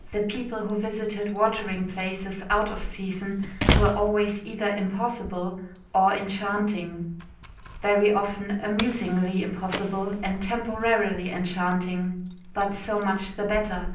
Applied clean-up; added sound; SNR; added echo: none; Slam; 7 dB; reverberation time 0.6 s.